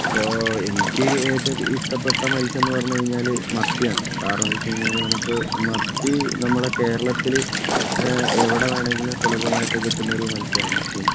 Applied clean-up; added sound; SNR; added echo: none; Walk, footsteps / Stream / Trickle, dribble / Chirp, tweet; -1 dB; none.